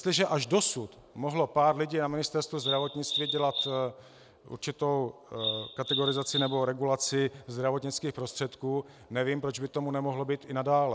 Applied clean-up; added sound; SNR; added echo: none; Bird vocalization, bird call, bird song; 5 dB; none.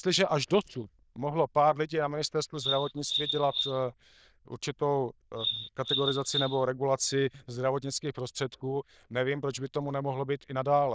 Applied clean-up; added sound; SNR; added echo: neural diffusion model UNIVERSE++.